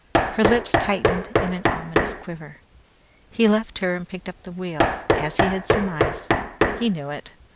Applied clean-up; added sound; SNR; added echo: none; Knock; -2 dB; none.